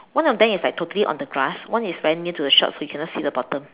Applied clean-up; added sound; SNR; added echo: none; none; none; none.